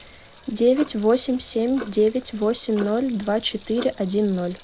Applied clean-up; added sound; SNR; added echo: none; Clock + Sink (filling or washing) / Water tap, faucet; 18 dB; none.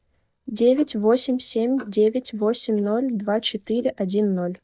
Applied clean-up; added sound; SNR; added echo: neural mask model DeepFilterNet 3.